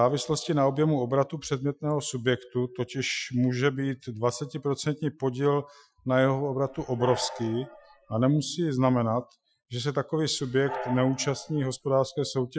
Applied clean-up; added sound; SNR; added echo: classical method Wiener filter.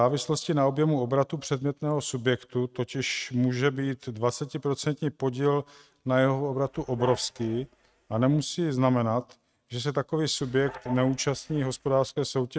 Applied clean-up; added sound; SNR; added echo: neural mask model RNNoise.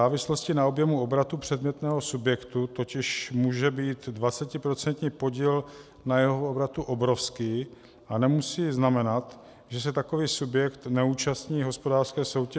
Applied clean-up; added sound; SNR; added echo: none; none; none; none.